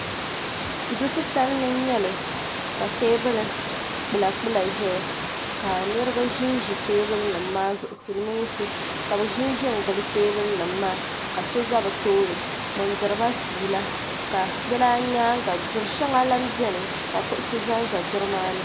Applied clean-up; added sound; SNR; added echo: none; Water; 4 dB; none.